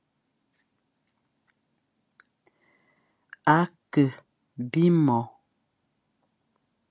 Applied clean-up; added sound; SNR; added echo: none; none; none; none.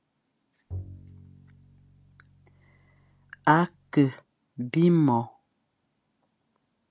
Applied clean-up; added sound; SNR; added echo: none; Bowed string instrument; 17 dB; none.